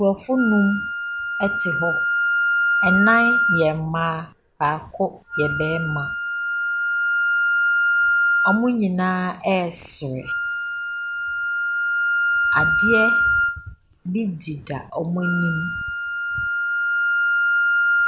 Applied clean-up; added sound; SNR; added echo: none; Wind instrument, woodwind instrument; -3 dB; none.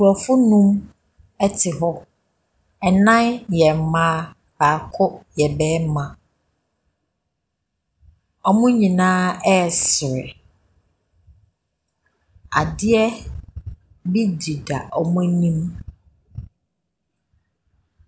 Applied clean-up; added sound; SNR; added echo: none; none; none; none.